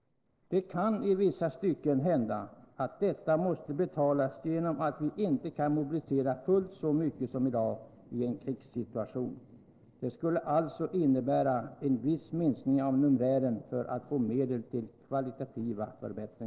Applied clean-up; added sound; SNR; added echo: neural separator model SepFormer DNS4.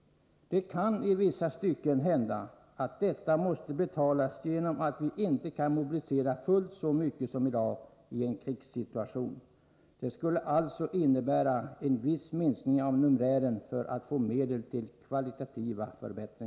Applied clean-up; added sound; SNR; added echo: none; none; none; none.